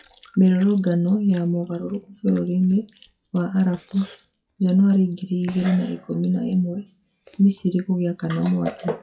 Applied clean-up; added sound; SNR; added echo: classical method WPE with log-MMSE.